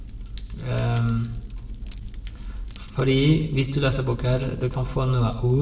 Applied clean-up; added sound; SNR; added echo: none; Fire; 9 dB; reverberation time 0.7 s.